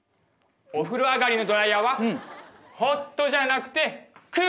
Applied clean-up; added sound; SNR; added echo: none; none; none; none.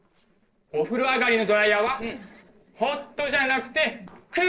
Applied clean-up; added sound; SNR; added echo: neural separator model SepFormer DNS4.